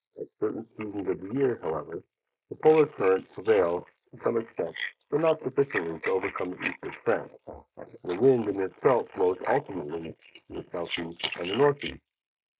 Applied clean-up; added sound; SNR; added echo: neural mask model Resemble Enhance denoiser.